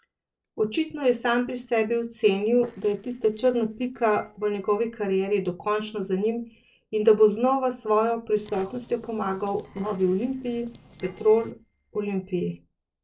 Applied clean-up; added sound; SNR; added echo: neural separator model SepFormer DNS4.